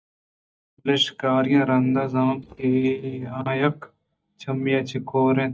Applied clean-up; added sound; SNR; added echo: neural mask model DeepFilterNet 3.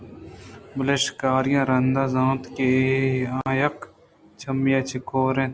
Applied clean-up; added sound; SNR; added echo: none; none; none; none.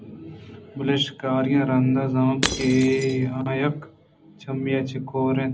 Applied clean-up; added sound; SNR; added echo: none; Shatter / Crushing; 8 dB; reverberation time 0.4 s.